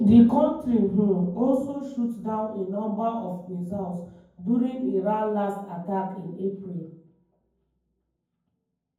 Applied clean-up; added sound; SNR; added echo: none; none; none; reverberation time 0.9 s.